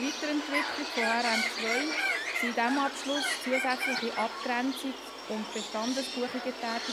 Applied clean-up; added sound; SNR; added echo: none; Bird; 1 dB; none.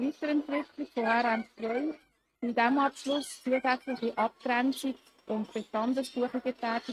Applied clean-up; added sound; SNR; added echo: neural mask model RNNoise.